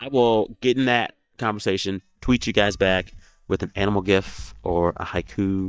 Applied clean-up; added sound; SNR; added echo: neural mask model DeepFilterNet 3.